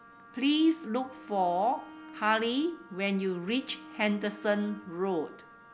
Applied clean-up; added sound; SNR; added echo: none; Bowed string instrument + Wind instrument, woodwind instrument; 19 dB; none.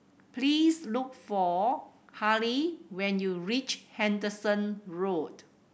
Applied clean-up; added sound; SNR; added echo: none; none; none; none.